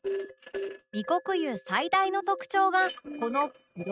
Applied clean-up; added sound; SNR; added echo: neural mask model RNNoise.